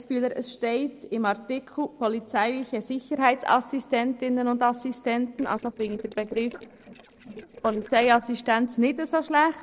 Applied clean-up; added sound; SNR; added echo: neural separator model SepFormer DNS4.